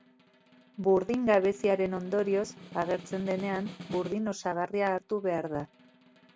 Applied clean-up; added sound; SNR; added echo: none; Snare drum; 19 dB; none.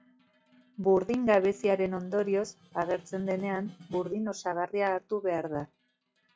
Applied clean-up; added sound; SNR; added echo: classical method log-MMSE.